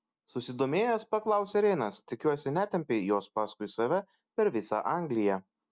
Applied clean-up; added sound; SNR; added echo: none; none; none; none.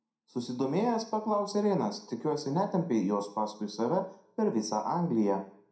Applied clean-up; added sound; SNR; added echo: none; none; none; reverberation time 0.4 s.